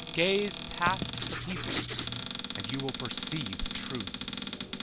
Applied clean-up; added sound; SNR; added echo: none; Cupboard open or close + Writing; 0 dB; none.